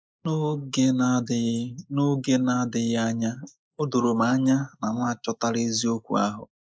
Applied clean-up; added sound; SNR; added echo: neural mask model Resemble Enhance denoiser.